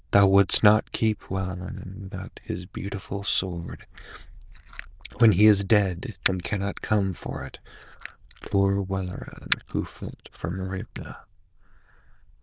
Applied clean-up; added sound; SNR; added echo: neural diffusion model UNIVERSE++.